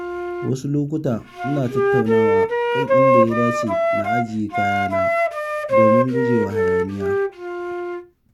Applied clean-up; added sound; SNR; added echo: none; Wind instrument, woodwind instrument; -4 dB; none.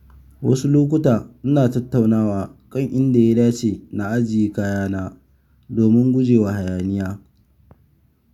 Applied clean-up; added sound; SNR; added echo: none; none; none; none.